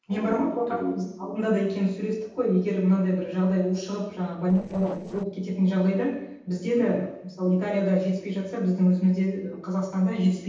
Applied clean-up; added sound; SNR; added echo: neural separator model SepFormer DNS4.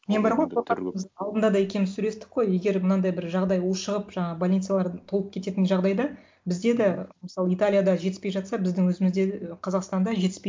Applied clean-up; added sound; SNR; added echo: none; none; none; none.